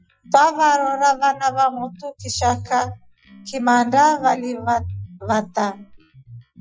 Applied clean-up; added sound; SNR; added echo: classical method Wiener filter.